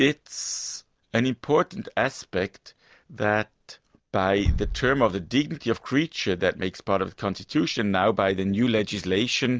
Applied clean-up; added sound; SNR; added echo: none; Bass drum; 13 dB; none.